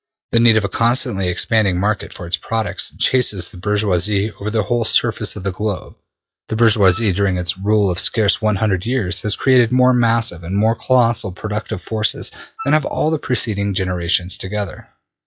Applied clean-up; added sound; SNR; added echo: classical method log-MMSE.